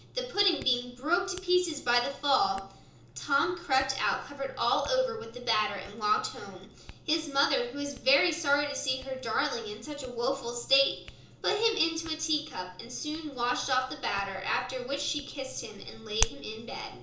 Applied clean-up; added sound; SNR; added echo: none; Hands; 15 dB; reverberation time 0.6 s.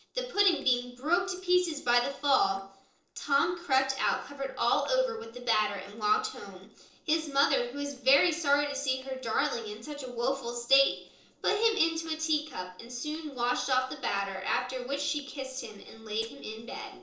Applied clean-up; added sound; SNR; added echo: neural separator model SepFormer DNS4.